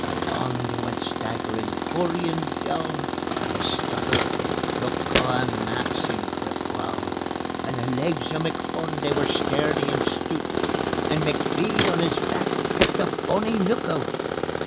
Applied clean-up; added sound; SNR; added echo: none; Tools + Walk, footsteps; -4 dB; none.